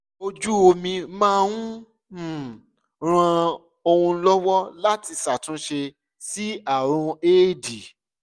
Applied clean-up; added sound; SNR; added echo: none; none; none; none.